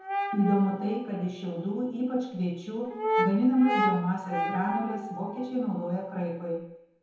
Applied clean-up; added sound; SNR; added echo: none; Brass instrument; 5 dB; reverberation time 2.0 s.